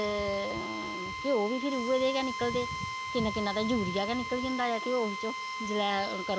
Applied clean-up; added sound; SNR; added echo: none; Drill; 5 dB; none.